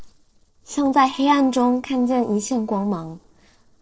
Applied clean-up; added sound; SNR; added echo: neural separator model SepFormer DNS4.